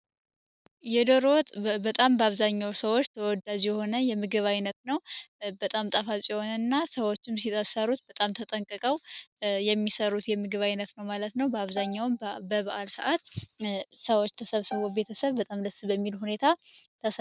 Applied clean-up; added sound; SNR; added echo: neural mask model RNNoise.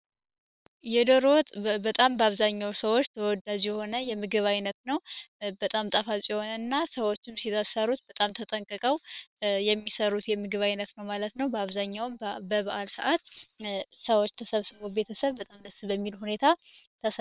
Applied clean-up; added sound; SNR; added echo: neural separator model SepFormer WHAM!.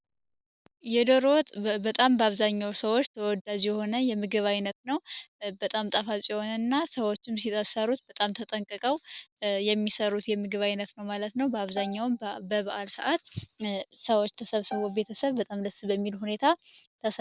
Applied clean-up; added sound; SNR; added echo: none; Bowed string instrument; 13 dB; none.